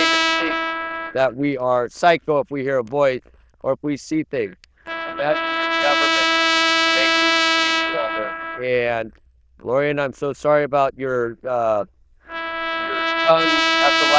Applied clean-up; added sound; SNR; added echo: neural diffusion model UNIVERSE++.